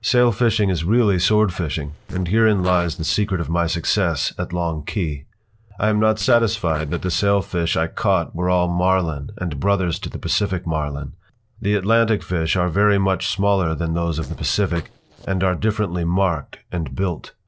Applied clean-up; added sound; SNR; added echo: neural separator model SepFormer DNS4.